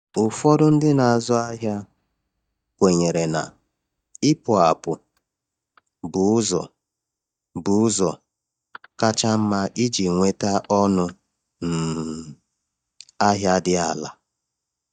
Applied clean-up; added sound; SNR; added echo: neural mask model DeepFilterNet 3.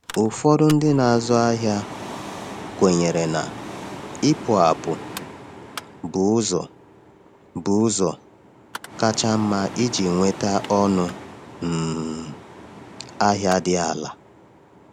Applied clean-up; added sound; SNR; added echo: none; Mechanical fan; 14 dB; none.